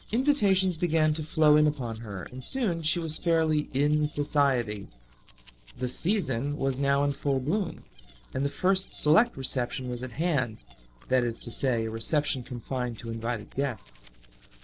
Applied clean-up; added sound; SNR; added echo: neural separator model SepFormer DNS4.